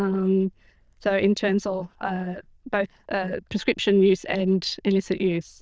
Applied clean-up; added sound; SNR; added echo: neural diffusion model UNIVERSE++.